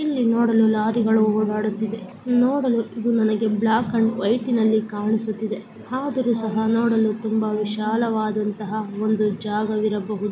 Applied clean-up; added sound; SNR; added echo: none; none; none; none.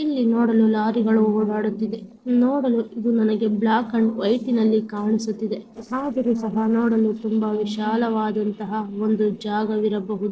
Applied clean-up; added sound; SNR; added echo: neural separator model SepFormer DNS4.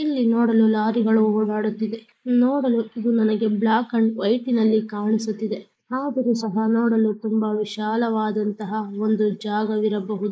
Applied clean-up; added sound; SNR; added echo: neural mask model Resemble Enhance denoiser.